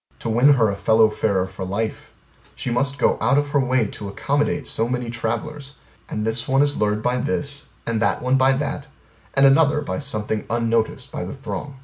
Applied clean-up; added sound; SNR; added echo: none; none; none; none.